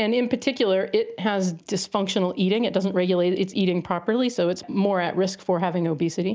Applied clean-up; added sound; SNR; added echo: none; none; none; none.